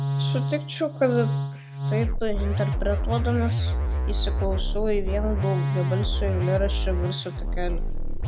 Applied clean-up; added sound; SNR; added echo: none; Musical instrument; -4 dB; none.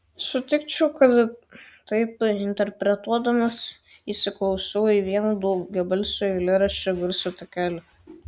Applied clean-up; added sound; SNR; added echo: none; none; none; none.